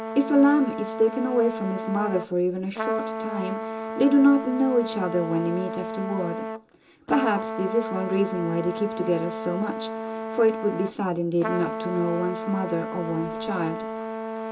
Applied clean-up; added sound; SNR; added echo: none; Trumpet; 7 dB; reverberation time 0.2 s.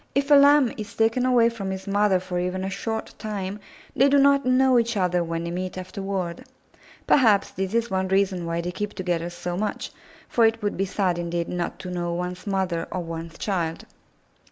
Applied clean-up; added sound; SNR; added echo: none; none; none; none.